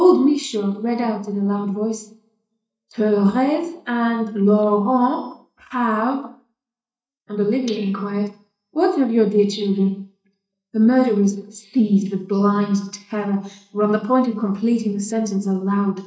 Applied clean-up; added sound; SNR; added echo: neural mask model DeepFilterNet 3.